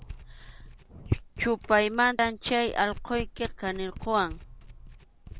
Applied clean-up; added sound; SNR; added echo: none; Domestic sounds, home sounds; 13 dB; none.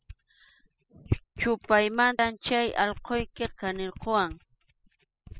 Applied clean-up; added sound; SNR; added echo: classical method spectral subtraction.